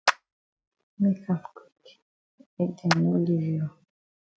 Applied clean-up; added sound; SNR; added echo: neural mask model RNNoise.